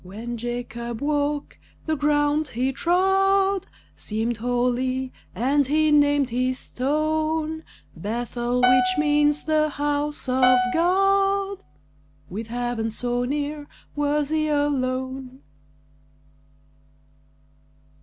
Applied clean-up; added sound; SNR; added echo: none; Piano; 2 dB; none.